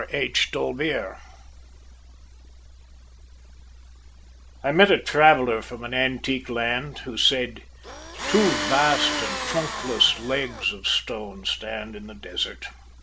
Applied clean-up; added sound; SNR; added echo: none; Tools; 4 dB; none.